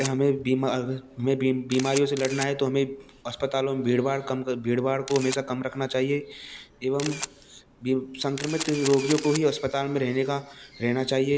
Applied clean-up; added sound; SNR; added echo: none; Camera; 15 dB; none.